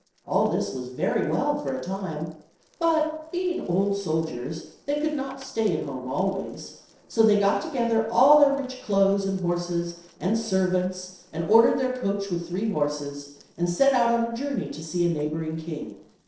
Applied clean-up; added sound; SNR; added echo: neural separator model SepFormer DNS4.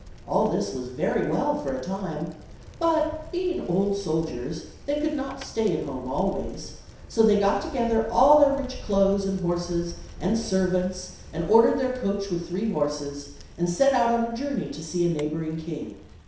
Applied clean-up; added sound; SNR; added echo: none; Bicycle; 16 dB; reverberation time 0.7 s.